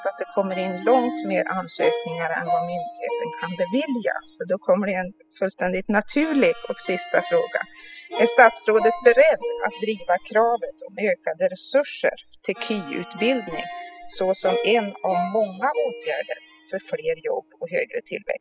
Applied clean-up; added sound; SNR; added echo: classical method spectral subtraction.